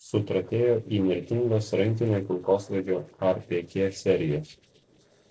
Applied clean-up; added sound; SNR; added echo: neural separator model SepFormer DNS4.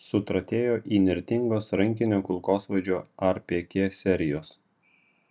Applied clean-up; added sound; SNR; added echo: none; none; none; none.